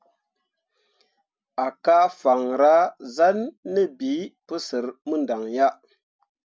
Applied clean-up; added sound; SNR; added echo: none; none; none; none.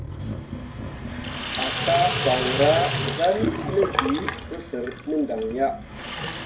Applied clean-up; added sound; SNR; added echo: none; Sink (filling or washing) / Water tap, faucet; 1 dB; reverberation time 0.3 s.